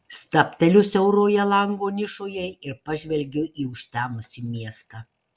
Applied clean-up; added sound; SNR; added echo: none; none; none; none.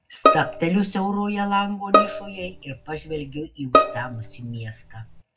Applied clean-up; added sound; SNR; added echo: none; Bowed string instrument; -3 dB; reverberation time 0.3 s.